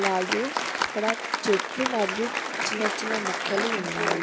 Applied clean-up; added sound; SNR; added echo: none; Applause; -1 dB; none.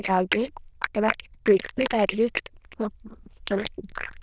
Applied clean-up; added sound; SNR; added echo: neural diffusion model UNIVERSE++.